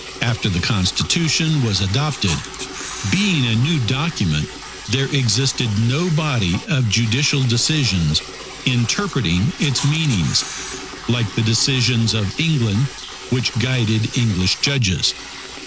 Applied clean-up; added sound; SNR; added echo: none; Camera + Liquid; 13 dB; none.